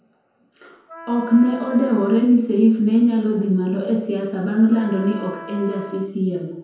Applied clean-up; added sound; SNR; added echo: none; Wind instrument, woodwind instrument; 19 dB; reverberation time 0.9 s.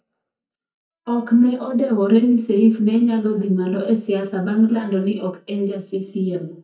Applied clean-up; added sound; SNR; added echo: neural mask model DeepFilterNet 3.